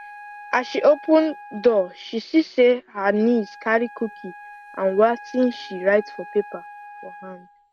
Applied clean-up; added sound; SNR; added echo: none; Wind instrument, woodwind instrument; 19 dB; none.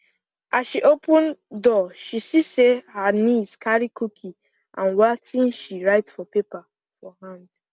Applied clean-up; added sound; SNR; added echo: none; none; none; none.